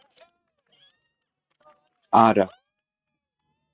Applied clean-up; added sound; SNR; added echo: neural mask model RNNoise.